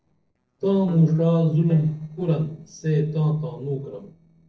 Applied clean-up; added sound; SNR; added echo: neural separator model SepFormer DNS4.